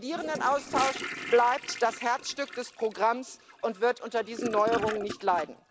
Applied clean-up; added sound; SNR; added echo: none; Toilet flush / Gurgling; 10 dB; none.